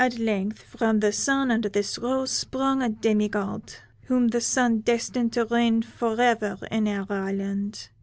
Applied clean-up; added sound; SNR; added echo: none; none; none; none.